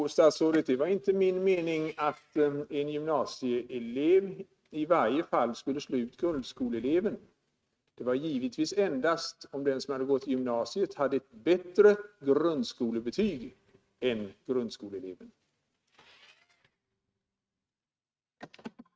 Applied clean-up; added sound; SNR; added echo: neural mask model RNNoise.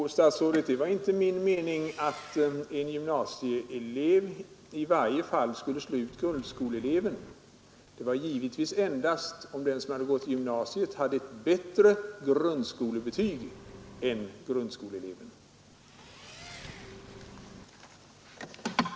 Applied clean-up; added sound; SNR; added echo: none; Engine + Engine; 19 dB; none.